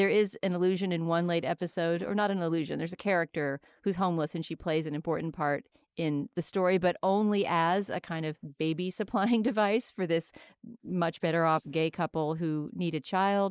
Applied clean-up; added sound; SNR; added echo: neural mask model Resemble Enhance denoiser.